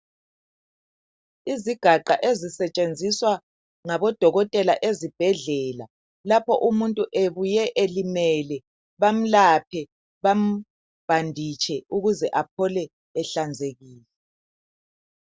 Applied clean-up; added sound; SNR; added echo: none; none; none; none.